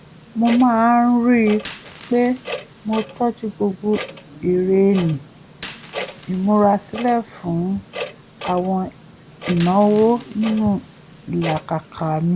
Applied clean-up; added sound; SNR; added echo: none; Coin (dropping) + Clock; 15 dB; none.